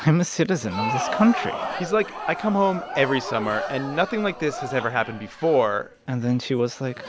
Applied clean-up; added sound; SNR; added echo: none; Crowd; 9 dB; none.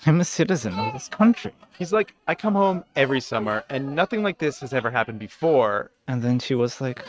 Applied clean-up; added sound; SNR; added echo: neural mask model RNNoise.